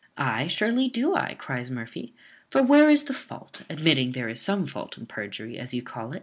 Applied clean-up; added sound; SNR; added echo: none; none; none; none.